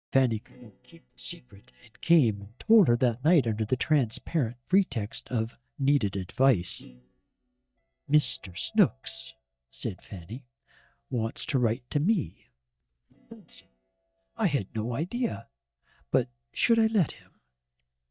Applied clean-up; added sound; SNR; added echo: neural mask model DeepFilterNet 3.